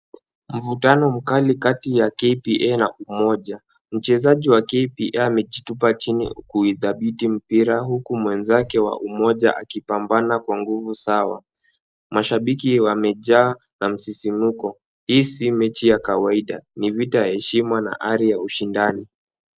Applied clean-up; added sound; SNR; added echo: neural separator model SepFormer DNS4.